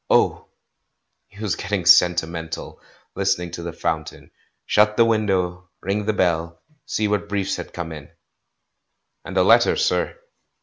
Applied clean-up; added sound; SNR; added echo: none; none; none; none.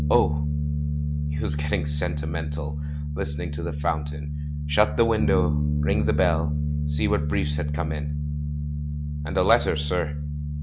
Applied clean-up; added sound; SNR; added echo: none; Bass guitar; -1 dB; none.